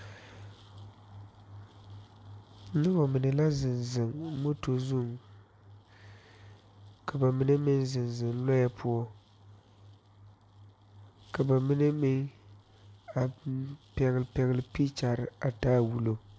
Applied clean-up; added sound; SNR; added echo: none; none; none; none.